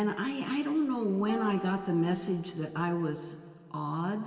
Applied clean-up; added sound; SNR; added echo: none; Acoustic guitar; 14 dB; reverberation time 2.6 s.